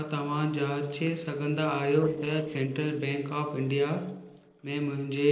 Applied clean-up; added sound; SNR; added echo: neural separator model SepFormer DNS4.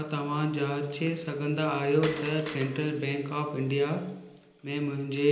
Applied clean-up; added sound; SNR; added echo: none; Water; 17 dB; reverberation time 0.9 s.